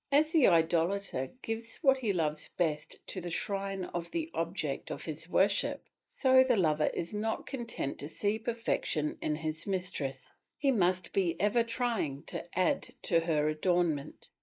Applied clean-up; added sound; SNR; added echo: neural mask model Resemble Enhance denoiser.